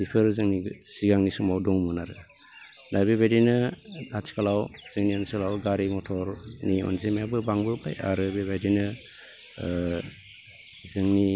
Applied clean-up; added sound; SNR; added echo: none; none; none; none.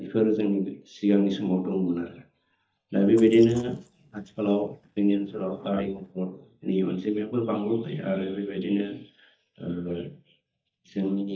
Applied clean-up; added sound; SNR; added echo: neural mask model DeepFilterNet 3.